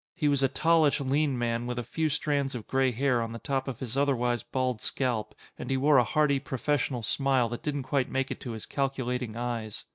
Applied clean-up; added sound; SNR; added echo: none; none; none; none.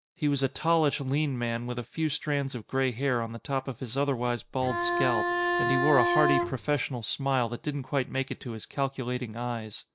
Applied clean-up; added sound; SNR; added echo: none; Bowed string instrument; -1 dB; none.